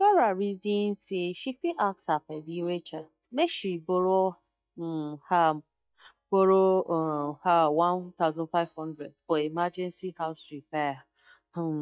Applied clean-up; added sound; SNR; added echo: neural mask model DeepFilterNet 3.